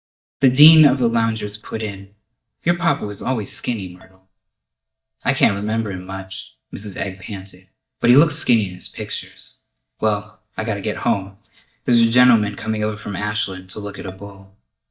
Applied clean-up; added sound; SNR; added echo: neural mask model DeepFilterNet 3.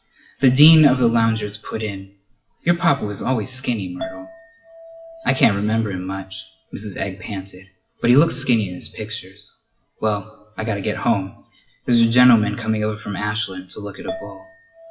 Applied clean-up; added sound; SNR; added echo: classical method WPE with log-MMSE.